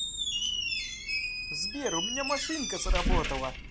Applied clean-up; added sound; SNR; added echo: none; Squeak; -5 dB; none.